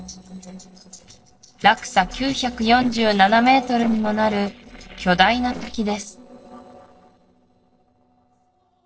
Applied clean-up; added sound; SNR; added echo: neural separator model SepFormer DNS4.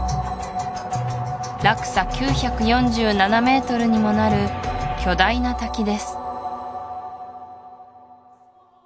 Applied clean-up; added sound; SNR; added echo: none; none; none; none.